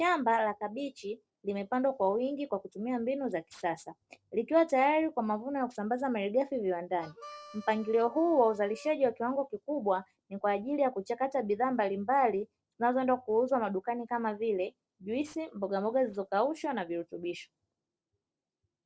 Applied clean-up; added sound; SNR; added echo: neural separator model SepFormer DNS4.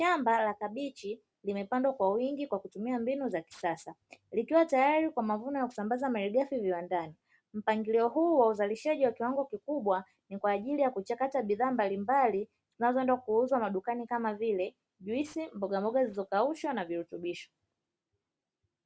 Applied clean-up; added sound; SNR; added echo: none; none; none; none.